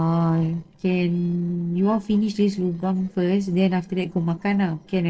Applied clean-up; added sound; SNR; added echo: neural separator model SepFormer DNS4.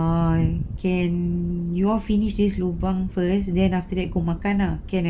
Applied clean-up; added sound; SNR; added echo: none; none; none; none.